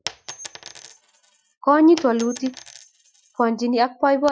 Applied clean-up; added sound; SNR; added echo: classical method Wiener filter.